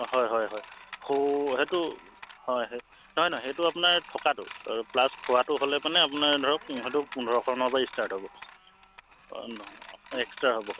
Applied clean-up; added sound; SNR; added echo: none; Coin (dropping); 16 dB; none.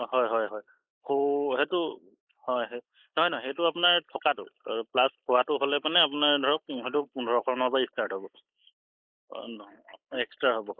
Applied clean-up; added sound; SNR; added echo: neural mask model Resemble Enhance denoiser.